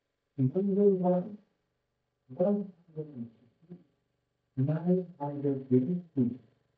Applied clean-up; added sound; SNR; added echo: neural mask model DeepFilterNet 3.